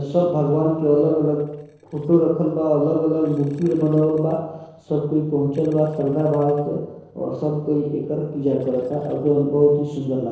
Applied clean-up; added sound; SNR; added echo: neural separator model SepFormer DNS4.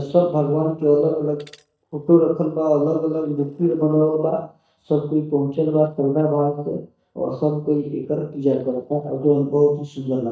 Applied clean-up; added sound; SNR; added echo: neural mask model DeepFilterNet 3.